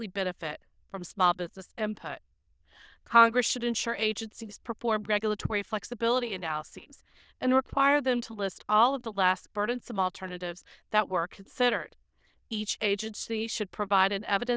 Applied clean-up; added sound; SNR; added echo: neural diffusion model UNIVERSE++.